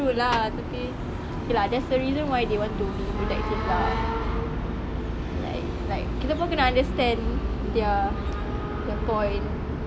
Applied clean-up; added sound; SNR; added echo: none; Snare drum; 14 dB; none.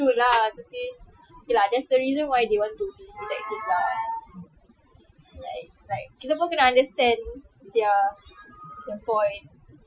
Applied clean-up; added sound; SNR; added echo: classical method Wiener filter.